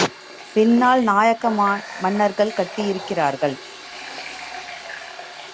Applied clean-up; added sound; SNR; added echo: none; Water tap, faucet; 13 dB; none.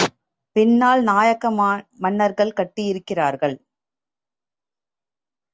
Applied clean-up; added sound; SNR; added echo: none; none; none; none.